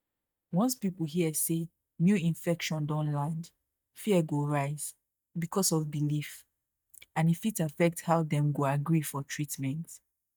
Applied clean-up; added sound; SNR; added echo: neural mask model DeepFilterNet 3.